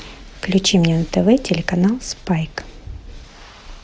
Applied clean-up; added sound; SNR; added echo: none; none; none; none.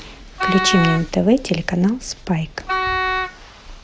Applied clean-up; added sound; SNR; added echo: none; Wind instrument, woodwind instrument; 3 dB; none.